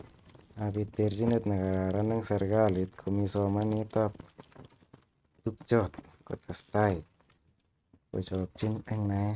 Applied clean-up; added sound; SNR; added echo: neural mask model RNNoise.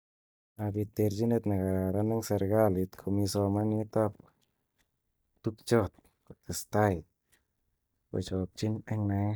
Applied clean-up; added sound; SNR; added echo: neural mask model DeepFilterNet 3.